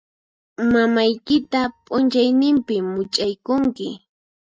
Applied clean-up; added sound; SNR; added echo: neural mask model DeepFilterNet 3.